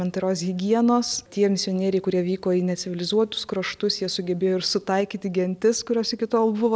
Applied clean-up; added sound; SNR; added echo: none; none; none; none.